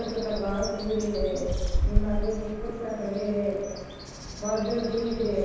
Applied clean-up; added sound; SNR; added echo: none; Bird; 1 dB; reverberation time 1.2 s.